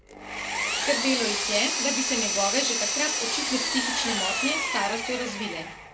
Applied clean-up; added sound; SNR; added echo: none; Power tool; -2 dB; reverberation time 0.2 s.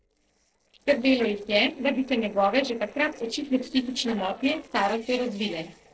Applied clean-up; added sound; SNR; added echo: neural separator model SepFormer DNS4.